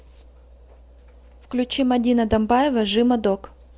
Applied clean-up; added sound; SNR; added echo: none; none; none; none.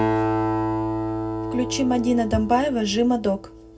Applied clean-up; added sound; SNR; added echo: none; Acoustic guitar; 2 dB; reverberation time 0.2 s.